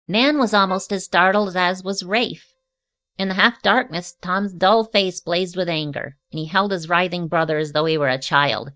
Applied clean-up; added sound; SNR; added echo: neural mask model DeepFilterNet 3.